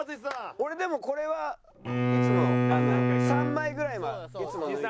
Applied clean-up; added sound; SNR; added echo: none; Bowed string instrument; -5 dB; none.